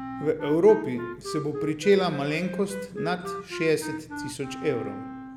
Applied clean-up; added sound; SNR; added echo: none; Wind instrument, woodwind instrument; 10 dB; none.